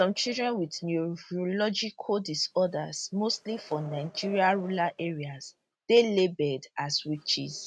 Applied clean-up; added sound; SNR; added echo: neural mask model RNNoise.